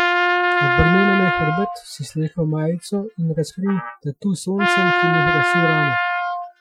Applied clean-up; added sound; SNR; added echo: classical method Wiener filter.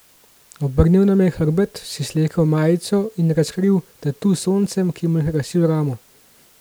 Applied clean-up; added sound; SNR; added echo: none; none; none; none.